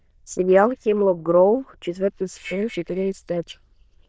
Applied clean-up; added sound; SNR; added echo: neural diffusion model UNIVERSE++.